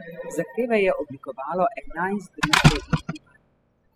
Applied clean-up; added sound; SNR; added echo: classical method spectral subtraction.